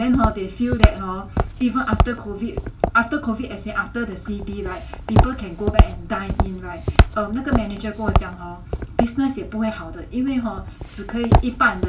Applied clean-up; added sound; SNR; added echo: none; Walk, footsteps; -2 dB; reverberation time 0.2 s.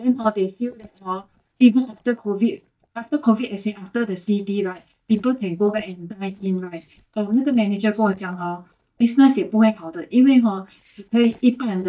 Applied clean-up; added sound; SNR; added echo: neural mask model DeepFilterNet 3.